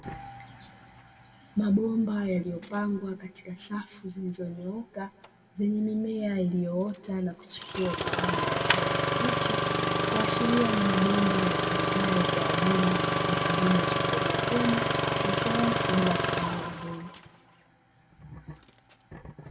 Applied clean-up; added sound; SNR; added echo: none; Engine starting; -1 dB; reverberation time 1.8 s.